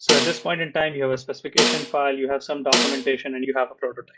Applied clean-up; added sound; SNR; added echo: classical method log-MMSE.